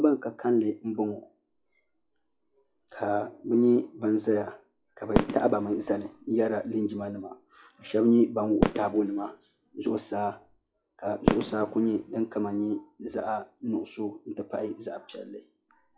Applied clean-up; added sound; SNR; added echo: classical method log-MMSE.